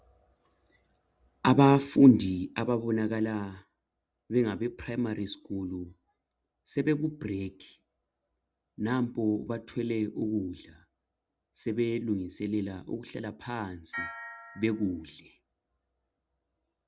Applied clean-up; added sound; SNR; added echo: none; none; none; none.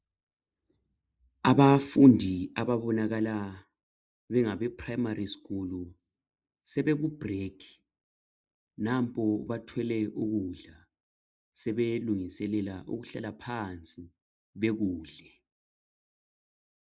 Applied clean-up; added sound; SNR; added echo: neural mask model Resemble Enhance denoiser.